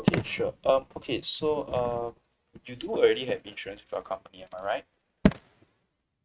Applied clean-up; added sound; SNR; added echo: neural mask model RNNoise.